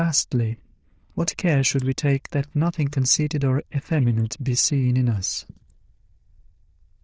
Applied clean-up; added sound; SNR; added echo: neural diffusion model UNIVERSE++.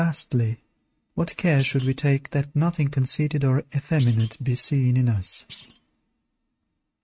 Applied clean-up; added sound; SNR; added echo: neural mask model RNNoise.